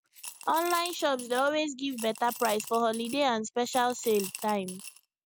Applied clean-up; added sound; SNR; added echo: none; Coin (dropping) / Glass; 14 dB; none.